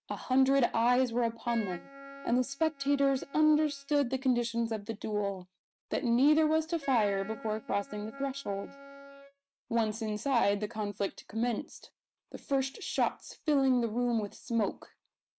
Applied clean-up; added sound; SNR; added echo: neural mask model RNNoise.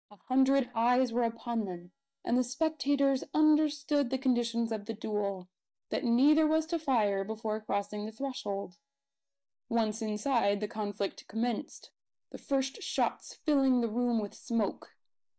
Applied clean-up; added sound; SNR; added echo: neural mask model DeepFilterNet 3.